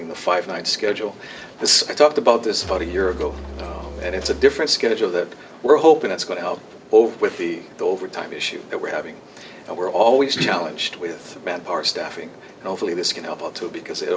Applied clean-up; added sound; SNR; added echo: none; Musical instrument; 14 dB; none.